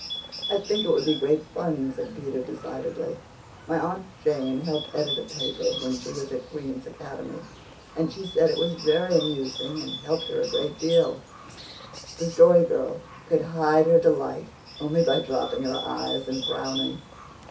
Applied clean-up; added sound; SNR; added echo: none; Bird; 12 dB; reverberation time 0.3 s.